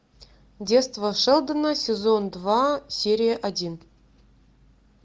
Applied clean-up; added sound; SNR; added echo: none; none; none; none.